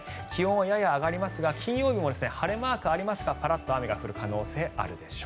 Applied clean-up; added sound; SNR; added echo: none; none; none; none.